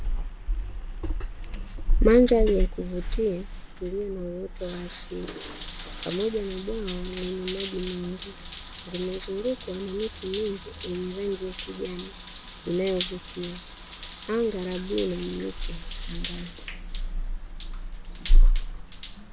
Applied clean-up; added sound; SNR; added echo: none; Drip / Trickle, dribble / Bathtub (filling or washing) / Water tap, faucet; -3 dB; none.